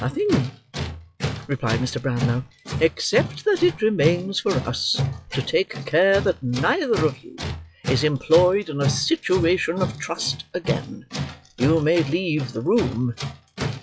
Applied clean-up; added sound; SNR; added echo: classical method log-MMSE.